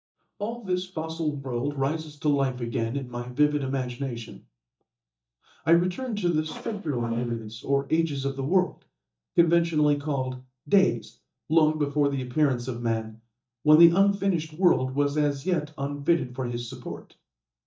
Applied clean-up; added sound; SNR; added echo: neural mask model DeepFilterNet 3.